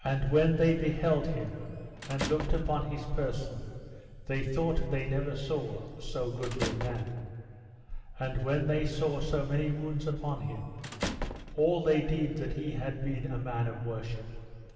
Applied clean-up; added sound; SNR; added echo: none; Squeak / Slam / Human group actions; 13 dB; reverberation time 2.5 s.